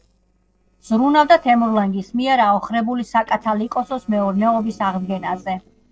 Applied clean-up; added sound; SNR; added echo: neural separator model SepFormer DNS4.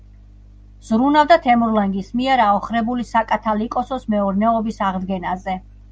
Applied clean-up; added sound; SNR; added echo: none; none; none; none.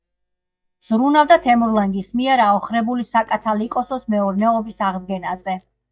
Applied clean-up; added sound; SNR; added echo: neural mask model DeepFilterNet 3.